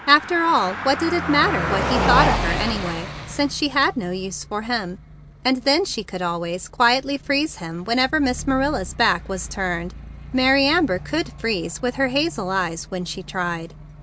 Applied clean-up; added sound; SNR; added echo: none; Car passing by; 7 dB; none.